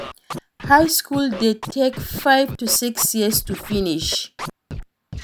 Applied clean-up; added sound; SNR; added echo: none; Scratching (performance technique); 12 dB; none.